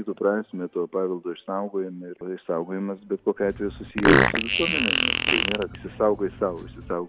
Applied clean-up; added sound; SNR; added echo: none; Fart; -3 dB; none.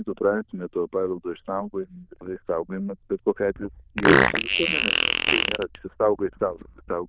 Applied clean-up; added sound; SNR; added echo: neural diffusion model UNIVERSE++.